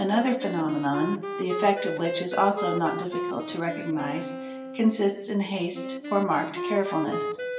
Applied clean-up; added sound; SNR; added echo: none; Wind instrument, woodwind instrument; 6 dB; reverberation time 0.9 s.